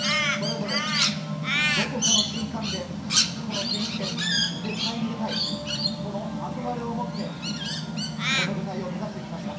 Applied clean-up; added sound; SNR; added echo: none; Crow; -2 dB; reverberation time 0.5 s.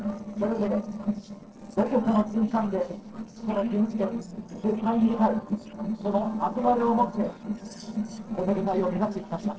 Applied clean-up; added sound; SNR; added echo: neural separator model SepFormer DNS4.